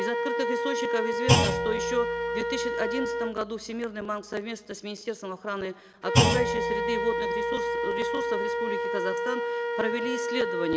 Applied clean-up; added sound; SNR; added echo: none; Thump, thud + Wind instrument, woodwind instrument; -4 dB; none.